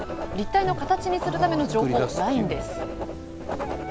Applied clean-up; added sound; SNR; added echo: none; Writing; 8 dB; none.